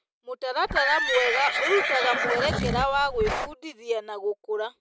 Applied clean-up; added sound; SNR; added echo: none; Livestock, farm animals, working animals; 0 dB; none.